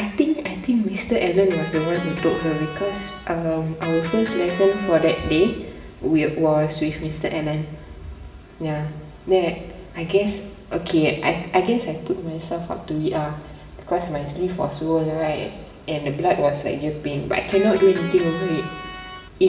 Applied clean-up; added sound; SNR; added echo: none; Electric guitar; 11 dB; reverberation time 1.1 s.